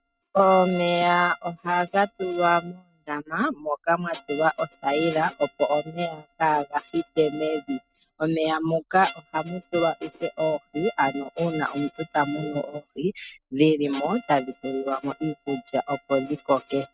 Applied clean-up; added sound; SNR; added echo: neural mask model RNNoise.